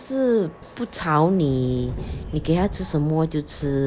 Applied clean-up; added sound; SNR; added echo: none; Subway, metro, underground; 13 dB; none.